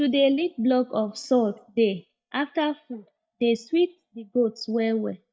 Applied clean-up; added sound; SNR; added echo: neural mask model DeepFilterNet 3.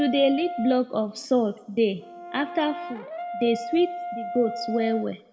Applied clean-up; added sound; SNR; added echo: none; Brass instrument; 10 dB; reverberation time 1.5 s.